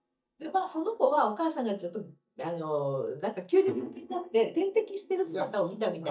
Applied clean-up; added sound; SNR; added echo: neural mask model DeepFilterNet 3.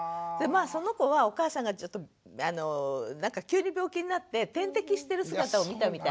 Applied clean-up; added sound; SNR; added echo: none; none; none; none.